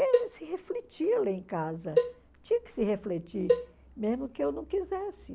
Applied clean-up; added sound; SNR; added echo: none; Cowbell; 1 dB; none.